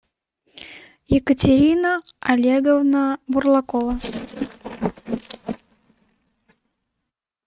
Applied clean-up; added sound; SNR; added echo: neural mask model RNNoise.